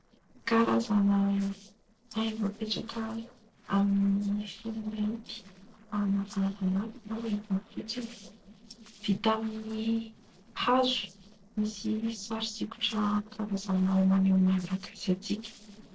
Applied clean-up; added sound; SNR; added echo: neural separator model SepFormer DNS4.